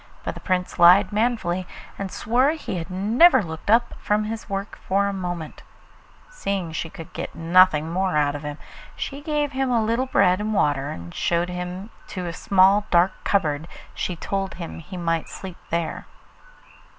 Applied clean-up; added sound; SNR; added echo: none; none; none; none.